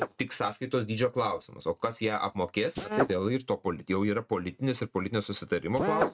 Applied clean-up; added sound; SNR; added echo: neural mask model RNNoise.